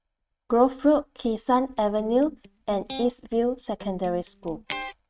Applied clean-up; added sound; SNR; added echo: neural mask model RNNoise.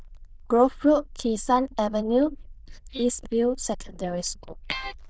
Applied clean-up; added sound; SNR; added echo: neural diffusion model UNIVERSE++.